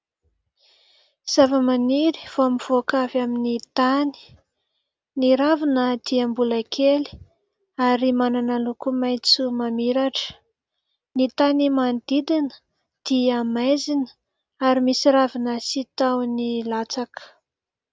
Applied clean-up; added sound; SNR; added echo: none; none; none; none.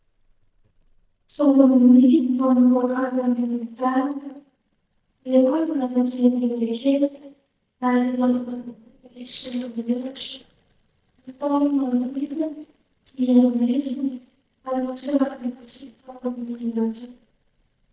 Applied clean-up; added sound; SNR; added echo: neural mask model DeepFilterNet 3.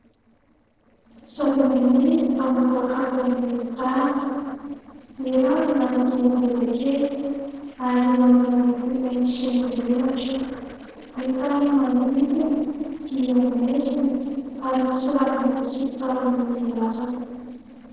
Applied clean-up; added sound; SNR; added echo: neural separator model SepFormer DNS4.